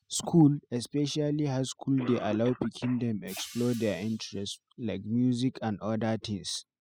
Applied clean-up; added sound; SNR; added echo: classical method spectral subtraction.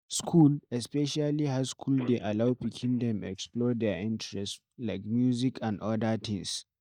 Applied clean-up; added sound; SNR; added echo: neural mask model DeepFilterNet 3.